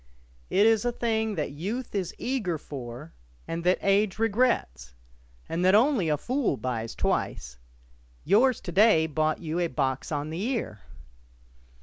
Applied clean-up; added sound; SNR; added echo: none; none; none; none.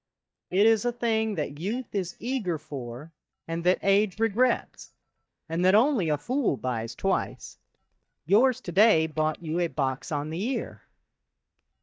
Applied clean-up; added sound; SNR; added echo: neural mask model DeepFilterNet 3.